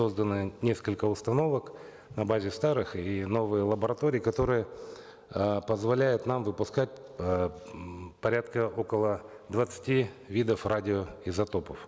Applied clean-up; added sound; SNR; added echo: none; none; none; none.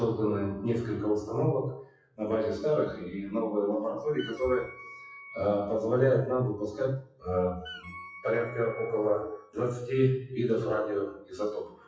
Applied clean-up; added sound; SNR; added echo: classical method WPE with log-MMSE.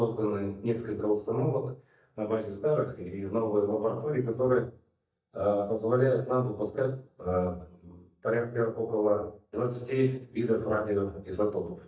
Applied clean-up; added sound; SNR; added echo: neural mask model DeepFilterNet 3.